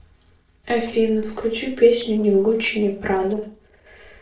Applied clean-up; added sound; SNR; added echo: neural separator model SepFormer DNS4.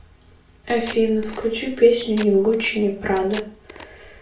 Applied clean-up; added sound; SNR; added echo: none; Packing tape, duct tape; 20 dB; reverberation time 0.4 s.